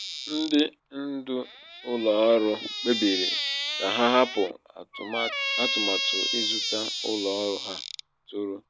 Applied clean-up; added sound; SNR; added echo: none; Squeak; 4 dB; none.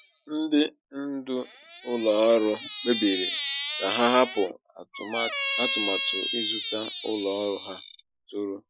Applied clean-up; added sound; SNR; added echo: classical method Wiener filter.